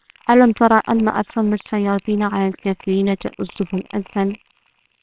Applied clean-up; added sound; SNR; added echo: neural separator model SepFormer WHAMR!.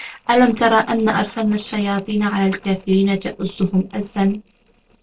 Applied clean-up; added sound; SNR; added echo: neural separator model SepFormer DNS4.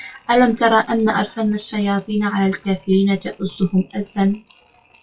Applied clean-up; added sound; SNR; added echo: classical method WPE with log-MMSE.